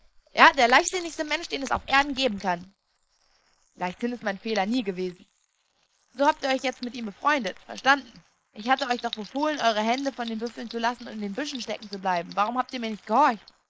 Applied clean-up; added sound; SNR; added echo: neural mask model Resemble Enhance denoiser.